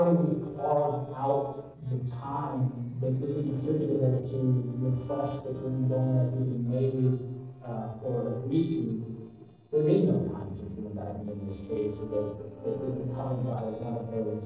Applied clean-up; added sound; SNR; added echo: neural separator model SepFormer DNS4.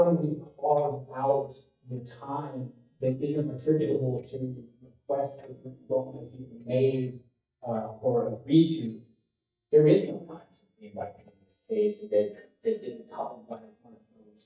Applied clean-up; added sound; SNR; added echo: neural mask model DeepFilterNet 3.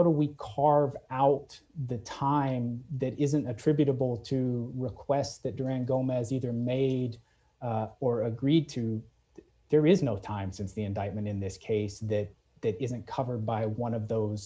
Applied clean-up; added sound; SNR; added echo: none; none; none; none.